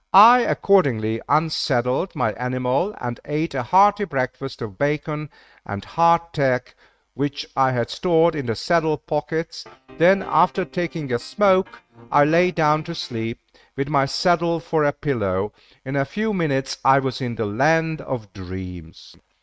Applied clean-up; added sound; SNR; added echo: neural mask model RNNoise.